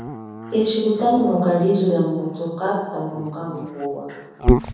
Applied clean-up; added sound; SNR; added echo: none; Dog; 5 dB; reverberation time 1.1 s.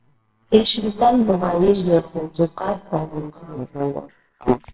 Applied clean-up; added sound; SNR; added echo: neural separator model SepFormer WHAMR!.